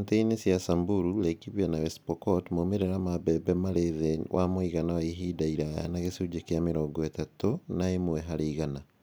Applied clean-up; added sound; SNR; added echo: none; none; none; none.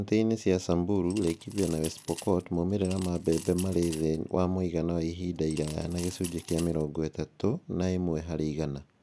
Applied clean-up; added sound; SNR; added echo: none; Coin (dropping) / Glass; 15 dB; none.